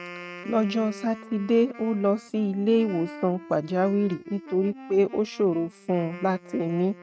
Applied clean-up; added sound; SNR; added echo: neural mask model RNNoise.